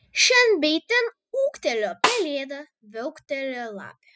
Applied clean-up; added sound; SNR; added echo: classical method spectral subtraction.